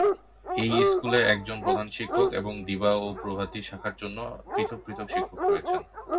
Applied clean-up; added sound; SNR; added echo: none; Dog; -1 dB; reverberation time 0.4 s.